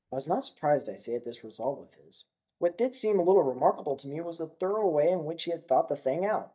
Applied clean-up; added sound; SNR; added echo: neural mask model DeepFilterNet 3.